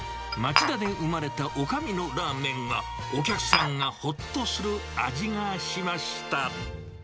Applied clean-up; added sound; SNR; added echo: none; Glass; 1 dB; none.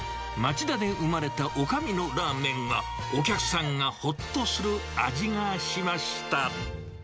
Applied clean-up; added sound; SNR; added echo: none; none; none; none.